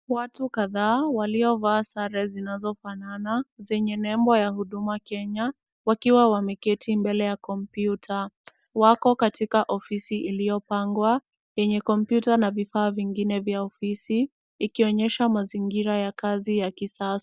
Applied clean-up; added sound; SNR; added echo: none; none; none; none.